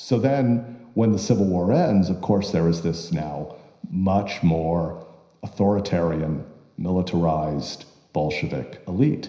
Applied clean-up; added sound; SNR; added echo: none; none; none; reverberation time 0.9 s.